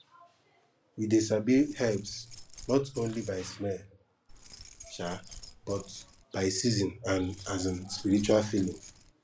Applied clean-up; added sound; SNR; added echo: none; Keys jangling; 3 dB; none.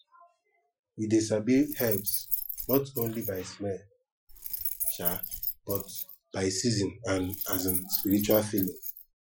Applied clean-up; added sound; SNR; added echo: classical method Wiener filter.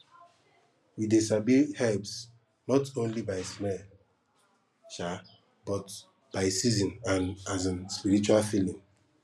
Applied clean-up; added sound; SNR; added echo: none; none; none; none.